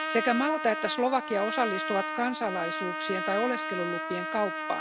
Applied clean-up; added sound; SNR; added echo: none; Trumpet; 4 dB; none.